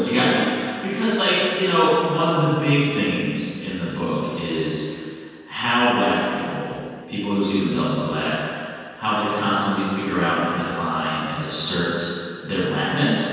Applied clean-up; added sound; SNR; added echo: none; none; none; reverberation time 2.1 s.